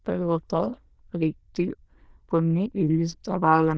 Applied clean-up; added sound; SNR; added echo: neural diffusion model UNIVERSE++.